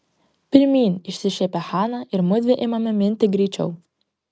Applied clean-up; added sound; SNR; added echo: none; none; none; none.